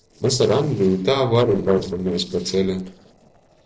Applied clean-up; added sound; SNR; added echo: neural separator model SepFormer DNS4.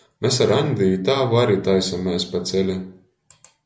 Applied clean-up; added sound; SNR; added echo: none; none; none; none.